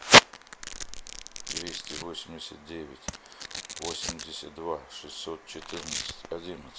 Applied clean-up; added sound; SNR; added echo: none; Domestic sounds, home sounds + Tap; 12 dB; none.